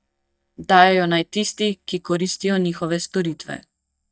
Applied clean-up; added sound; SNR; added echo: neural mask model DeepFilterNet 3.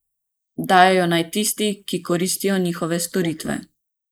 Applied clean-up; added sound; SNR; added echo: neural mask model Resemble Enhance denoiser.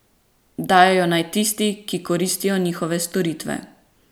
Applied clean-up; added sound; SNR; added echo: none; none; none; none.